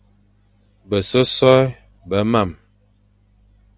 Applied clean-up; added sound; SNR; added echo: none; none; none; none.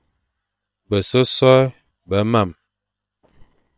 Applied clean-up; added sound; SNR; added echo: neural separator model SepFormer WHAM!.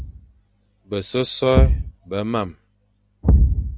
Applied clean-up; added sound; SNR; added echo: none; Thump, thud; -5 dB; none.